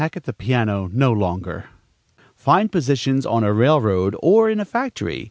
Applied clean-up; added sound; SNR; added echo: none; none; none; none.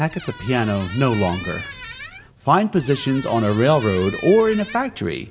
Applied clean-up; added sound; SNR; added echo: none; Squeak; 15 dB; reverberation time 0.7 s.